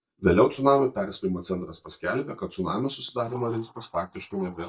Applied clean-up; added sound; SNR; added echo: neural mask model DeepFilterNet 3.